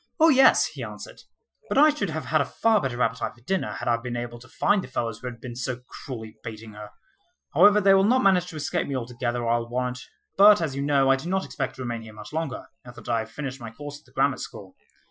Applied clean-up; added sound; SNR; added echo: classical method Wiener filter.